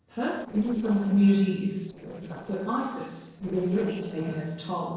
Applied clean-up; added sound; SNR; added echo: neural separator model SepFormer DNS4.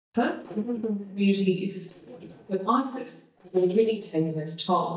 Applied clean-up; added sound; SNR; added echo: neural mask model DeepFilterNet 3.